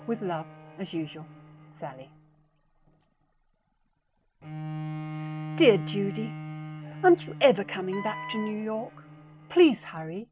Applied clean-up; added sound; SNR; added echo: none; Bowed string instrument + Wind instrument, woodwind instrument; 11 dB; none.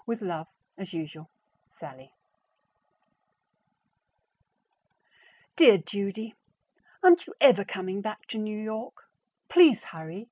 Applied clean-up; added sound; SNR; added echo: none; none; none; none.